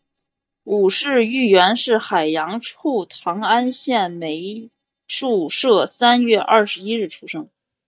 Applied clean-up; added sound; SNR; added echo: neural mask model DeepFilterNet 3.